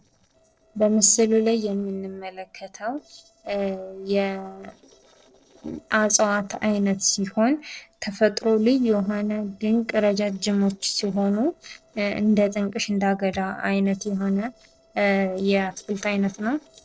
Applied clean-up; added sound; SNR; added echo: neural separator model SepFormer DNS4.